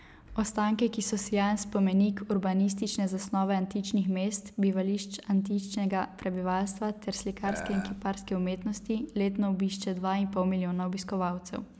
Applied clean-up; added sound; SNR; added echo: none; Burping, eructation; 9 dB; none.